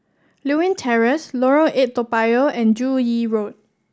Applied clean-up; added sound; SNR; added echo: none; none; none; none.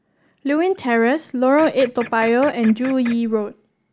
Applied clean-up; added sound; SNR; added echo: none; Printer; 17 dB; none.